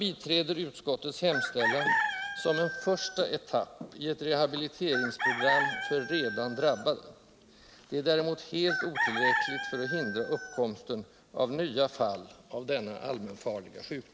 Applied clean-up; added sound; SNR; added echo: none; Chicken, rooster; 1 dB; none.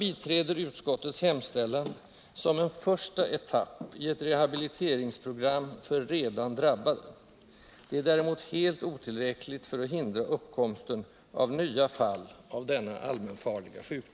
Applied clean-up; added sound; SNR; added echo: none; none; none; none.